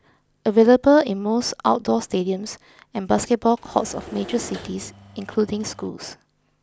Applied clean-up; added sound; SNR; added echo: none; Engine / Mechanisms; 19 dB; none.